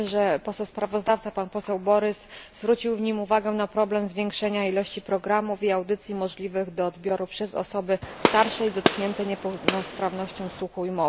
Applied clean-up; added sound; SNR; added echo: none; Gunshot, gunfire; 2 dB; none.